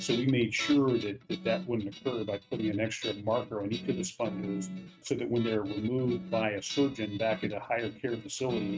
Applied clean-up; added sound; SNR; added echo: neural mask model RNNoise.